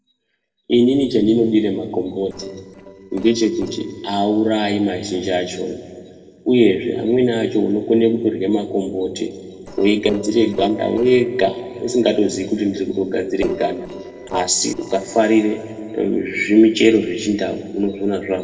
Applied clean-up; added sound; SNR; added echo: neural separator model SepFormer DNS4.